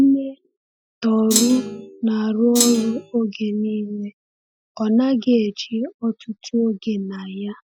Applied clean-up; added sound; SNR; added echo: classical method Wiener filter.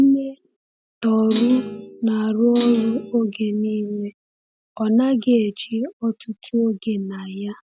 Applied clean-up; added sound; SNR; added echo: none; Thump, thud; 3 dB; none.